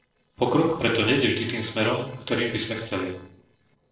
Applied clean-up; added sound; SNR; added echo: neural separator model SepFormer DNS4.